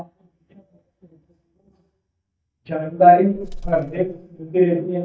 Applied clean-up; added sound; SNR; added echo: neural mask model DeepFilterNet 3.